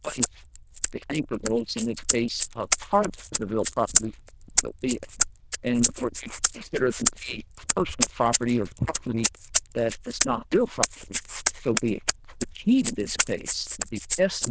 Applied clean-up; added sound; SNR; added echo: neural diffusion model UNIVERSE++.